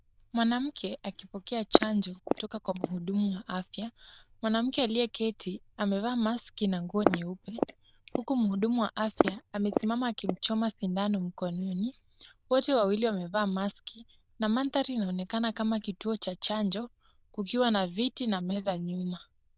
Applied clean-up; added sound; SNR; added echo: neural diffusion model UNIVERSE++.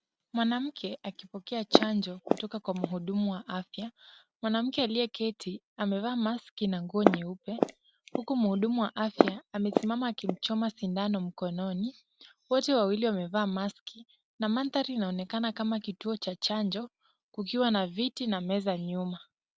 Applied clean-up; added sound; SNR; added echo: none; Walk, footsteps; -1 dB; none.